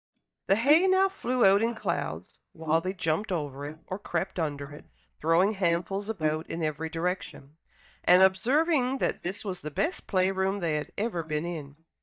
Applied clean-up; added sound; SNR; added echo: neural mask model DeepFilterNet 3.